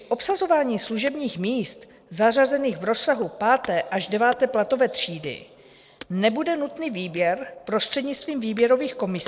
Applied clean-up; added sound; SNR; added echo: neural separator model SepFormer DNS4.